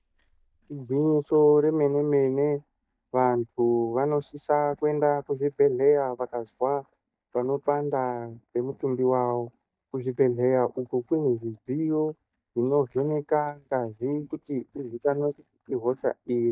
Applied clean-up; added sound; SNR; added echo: neural mask model DeepFilterNet 3.